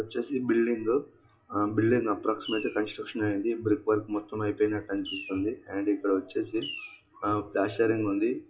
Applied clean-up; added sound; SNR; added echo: classical method WPE with log-MMSE.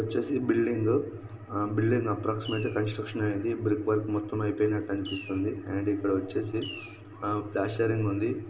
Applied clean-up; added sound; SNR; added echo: none; Fireworks; 13 dB; reverberation time 0.6 s.